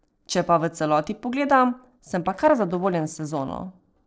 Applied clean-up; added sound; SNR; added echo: neural separator model SepFormer DNS4.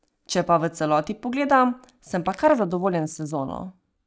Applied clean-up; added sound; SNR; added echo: neural mask model DeepFilterNet 3.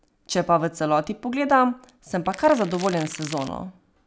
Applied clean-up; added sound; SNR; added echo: none; Crackle; 15 dB; none.